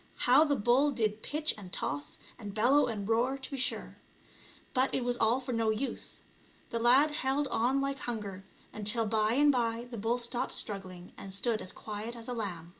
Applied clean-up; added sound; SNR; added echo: none; none; none; none.